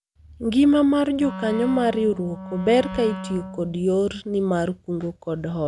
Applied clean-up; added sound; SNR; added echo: none; Wind instrument, woodwind instrument; 12 dB; none.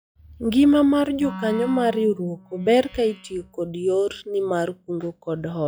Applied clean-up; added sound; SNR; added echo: classical method log-MMSE.